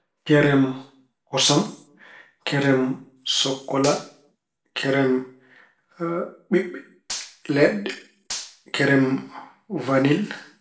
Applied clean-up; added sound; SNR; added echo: none; Gunshot, gunfire; 14 dB; reverberation time 0.4 s.